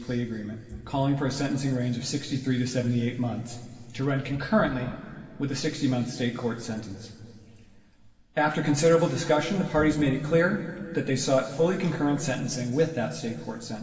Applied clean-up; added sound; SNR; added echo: none; none; none; reverberation time 2.7 s.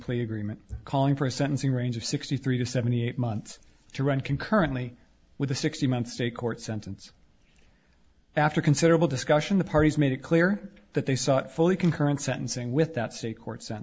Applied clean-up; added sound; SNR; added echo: none; none; none; none.